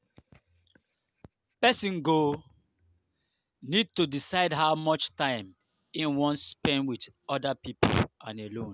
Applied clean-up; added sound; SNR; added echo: none; none; none; none.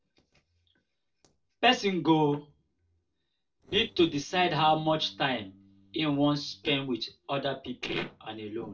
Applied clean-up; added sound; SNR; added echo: neural separator model SepFormer DNS4.